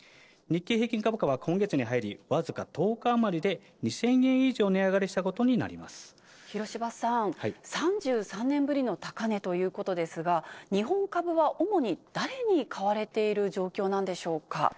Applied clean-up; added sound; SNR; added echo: neural separator model SepFormer DNS4.